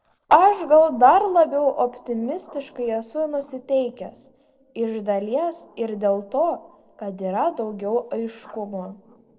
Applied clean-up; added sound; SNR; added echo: neural separator model SepFormer DNS4.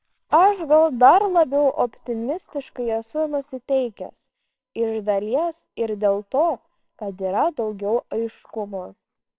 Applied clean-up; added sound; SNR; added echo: neural separator model SepFormer WHAMR!.